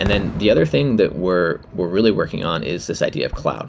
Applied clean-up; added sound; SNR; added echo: none; Fireworks; 13 dB; none.